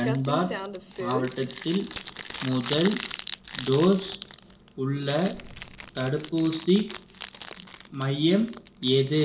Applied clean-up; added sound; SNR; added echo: none; Crumpling, crinkling; 11 dB; reverberation time 0.5 s.